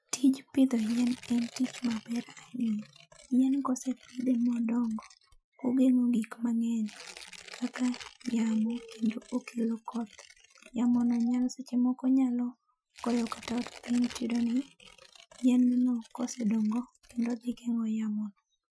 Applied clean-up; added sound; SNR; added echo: classical method Wiener filter.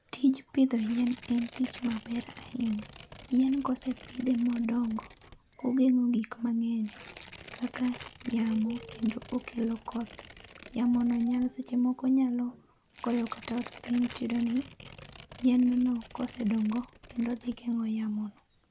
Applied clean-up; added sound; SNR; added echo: none; Tearing; 19 dB; none.